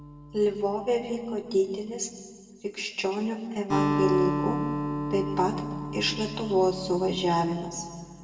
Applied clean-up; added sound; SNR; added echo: none; Acoustic guitar; 5 dB; reverberation time 1.9 s.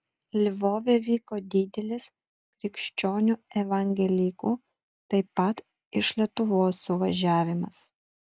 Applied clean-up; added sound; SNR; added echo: none; none; none; none.